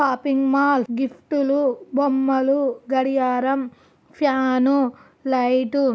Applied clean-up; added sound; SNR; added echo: none; none; none; none.